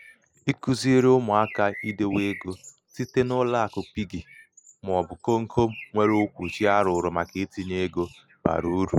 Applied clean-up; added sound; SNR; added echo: neural mask model Resemble Enhance denoiser.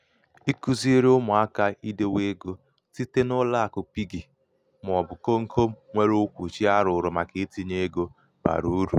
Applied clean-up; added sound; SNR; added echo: none; none; none; none.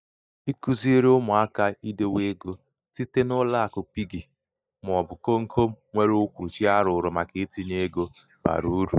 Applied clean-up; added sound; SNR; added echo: neural mask model DeepFilterNet 3.